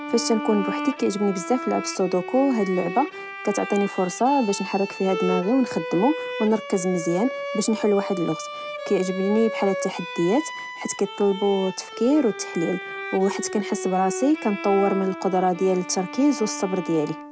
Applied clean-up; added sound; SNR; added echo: none; Bowed string instrument; 9 dB; none.